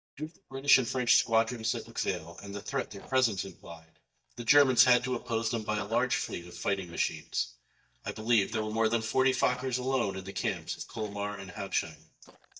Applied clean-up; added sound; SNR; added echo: neural mask model DeepFilterNet 3.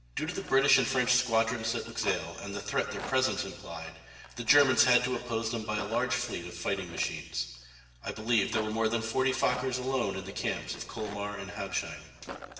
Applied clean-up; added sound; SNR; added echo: none; Rattle; 17 dB; reverberation time 1.1 s.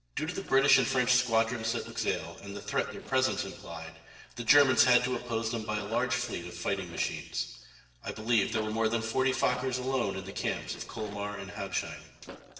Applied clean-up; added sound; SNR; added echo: neural separator model SepFormer DNS4.